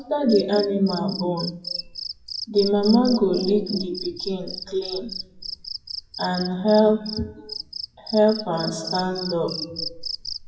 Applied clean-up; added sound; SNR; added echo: classical method WPE with log-MMSE.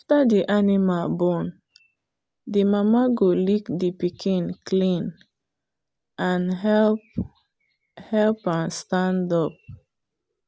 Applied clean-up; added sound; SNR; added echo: none; none; none; none.